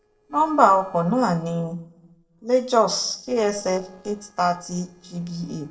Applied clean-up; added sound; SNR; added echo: neural separator model SepFormer DNS4.